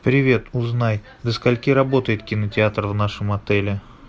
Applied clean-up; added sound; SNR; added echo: none; none; none; none.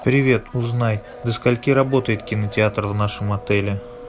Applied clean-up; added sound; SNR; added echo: none; Domestic sounds, home sounds; 18 dB; none.